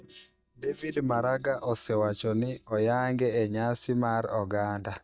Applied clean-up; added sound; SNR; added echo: neural mask model DeepFilterNet 3.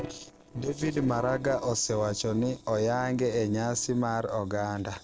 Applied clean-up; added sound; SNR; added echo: neural separator model SepFormer DNS4.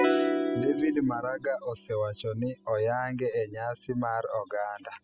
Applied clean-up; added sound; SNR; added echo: classical method spectral subtraction.